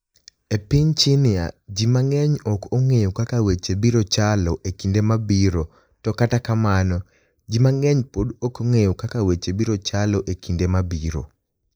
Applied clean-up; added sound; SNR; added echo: neural mask model Resemble Enhance denoiser.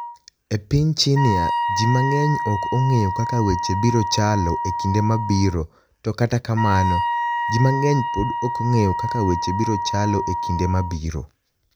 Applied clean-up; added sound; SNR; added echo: none; Wind instrument, woodwind instrument; 4 dB; none.